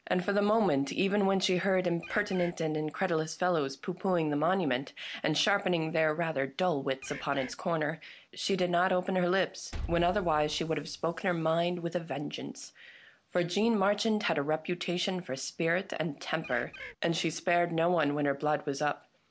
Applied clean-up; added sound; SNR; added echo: none; Bird + Liquid; 15 dB; none.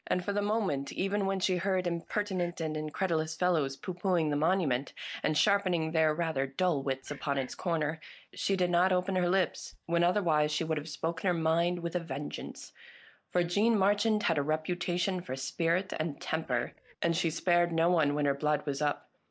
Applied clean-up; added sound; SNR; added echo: neural mask model DeepFilterNet 3.